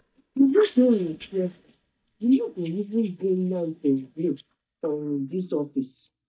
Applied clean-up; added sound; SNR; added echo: neural mask model DeepFilterNet 3.